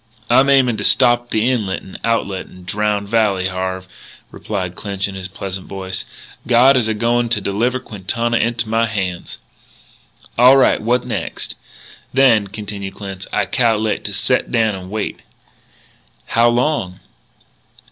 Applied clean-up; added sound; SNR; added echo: none; none; none; none.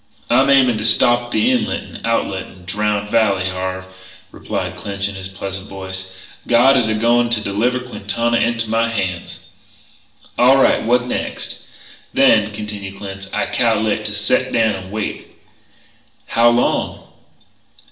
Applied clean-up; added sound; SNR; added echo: none; none; none; reverberation time 0.8 s.